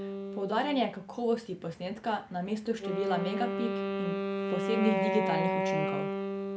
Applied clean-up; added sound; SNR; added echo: none; Wind instrument, woodwind instrument; 0 dB; none.